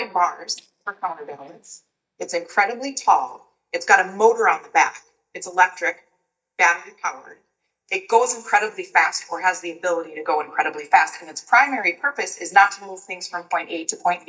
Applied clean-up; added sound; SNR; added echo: neural mask model DeepFilterNet 3.